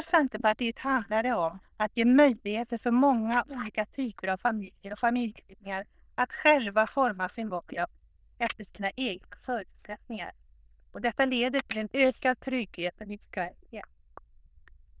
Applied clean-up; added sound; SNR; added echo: neural diffusion model UNIVERSE++.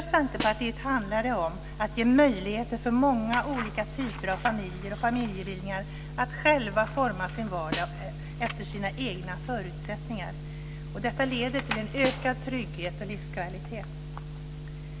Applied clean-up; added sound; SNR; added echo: none; Snare drum; 12 dB; none.